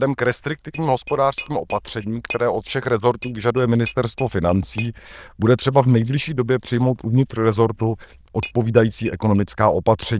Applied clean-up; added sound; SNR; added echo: neural diffusion model UNIVERSE++.